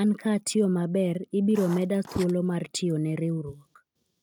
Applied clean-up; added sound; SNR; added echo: neural mask model RNNoise.